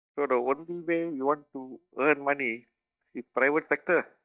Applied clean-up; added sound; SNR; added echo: neural mask model DeepFilterNet 3.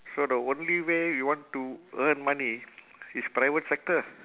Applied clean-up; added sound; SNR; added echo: none; none; none; none.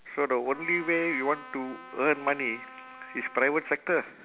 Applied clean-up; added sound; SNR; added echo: none; Trumpet; 17 dB; none.